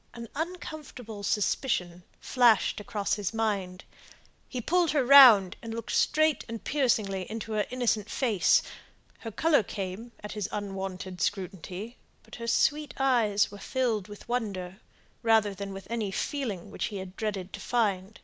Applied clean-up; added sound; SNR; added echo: none; none; none; none.